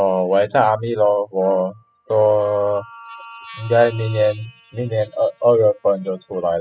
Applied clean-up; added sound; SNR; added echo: classical method spectral subtraction.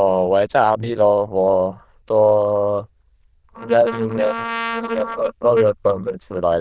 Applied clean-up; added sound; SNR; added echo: neural diffusion model UNIVERSE++.